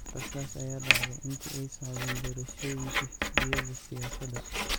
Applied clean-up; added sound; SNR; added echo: none; Writing; -4 dB; none.